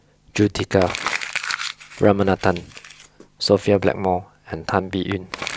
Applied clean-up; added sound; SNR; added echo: none; Crumpling, crinkling; 11 dB; none.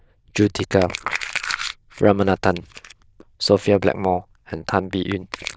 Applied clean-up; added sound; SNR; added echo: neural diffusion model UNIVERSE++.